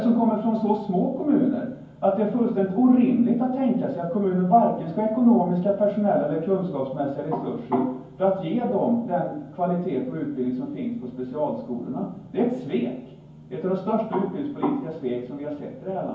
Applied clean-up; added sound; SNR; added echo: none; none; none; reverberation time 0.9 s.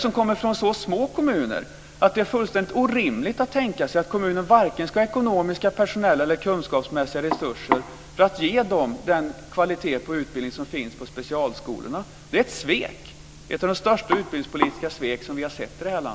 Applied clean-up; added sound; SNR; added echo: none; none; none; none.